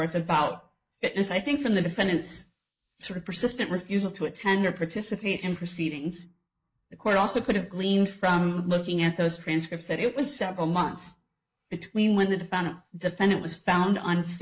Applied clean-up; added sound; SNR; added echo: neural mask model Resemble Enhance denoiser.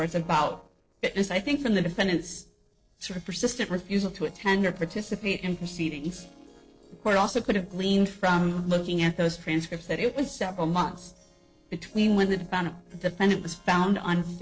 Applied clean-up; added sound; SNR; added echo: neural separator model SepFormer DNS4.